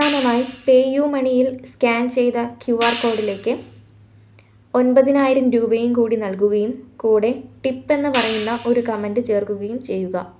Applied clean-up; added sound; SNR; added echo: none; Hi-hat; 9 dB; none.